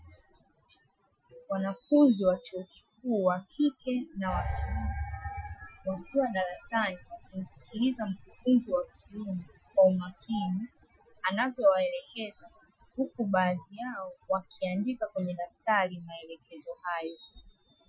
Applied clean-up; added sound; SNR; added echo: classical method Wiener filter.